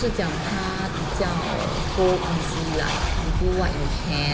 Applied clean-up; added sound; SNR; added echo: none; Train; -1 dB; none.